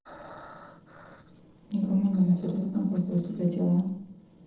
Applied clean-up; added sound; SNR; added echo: neural separator model SepFormer DNS4.